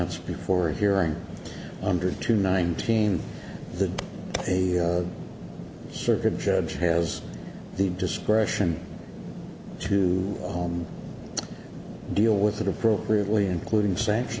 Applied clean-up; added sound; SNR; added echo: none; none; none; none.